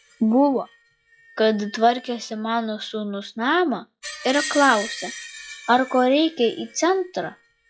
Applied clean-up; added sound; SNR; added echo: classical method log-MMSE.